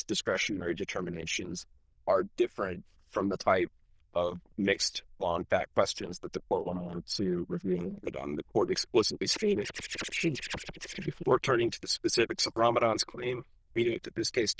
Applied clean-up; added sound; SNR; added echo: neural diffusion model UNIVERSE++.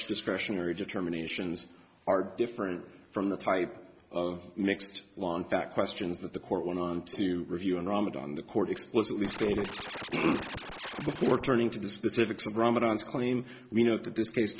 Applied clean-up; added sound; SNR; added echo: none; Scratching (performance technique); 9 dB; none.